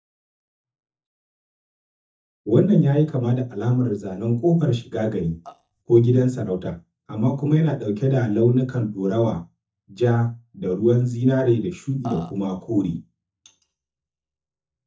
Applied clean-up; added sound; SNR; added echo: neural mask model DeepFilterNet 3.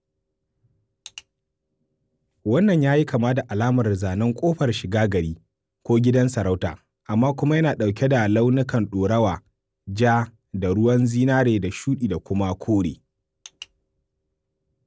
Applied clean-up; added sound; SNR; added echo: none; none; none; none.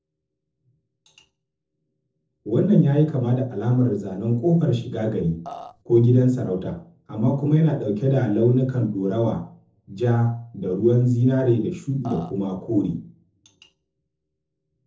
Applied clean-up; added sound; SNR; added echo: neural separator model SepFormer DNS4.